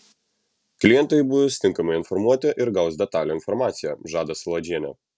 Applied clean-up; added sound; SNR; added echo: none; none; none; none.